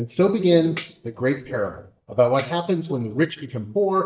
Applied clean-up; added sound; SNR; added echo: neural mask model DeepFilterNet 3.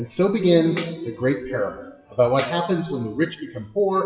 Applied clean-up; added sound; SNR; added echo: classical method WPE with log-MMSE.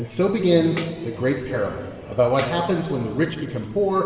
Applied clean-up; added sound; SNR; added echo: none; Tambourine; 18 dB; reverberation time 2.2 s.